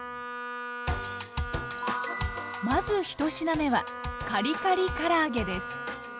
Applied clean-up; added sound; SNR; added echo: none; Wind instrument, woodwind instrument; 8 dB; none.